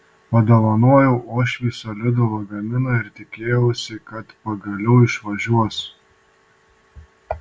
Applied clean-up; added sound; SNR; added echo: none; none; none; none.